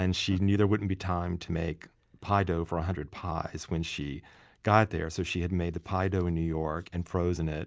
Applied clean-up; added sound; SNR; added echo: none; none; none; none.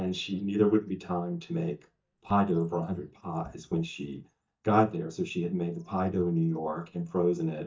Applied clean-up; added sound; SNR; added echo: neural mask model DeepFilterNet 3.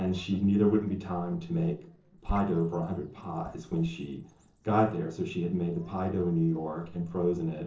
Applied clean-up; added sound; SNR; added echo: neural separator model SepFormer DNS4.